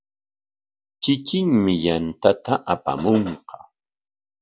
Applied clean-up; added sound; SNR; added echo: none; none; none; none.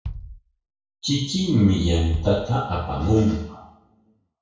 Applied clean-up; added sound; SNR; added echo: none; Bass drum; 17 dB; reverberation time 0.6 s.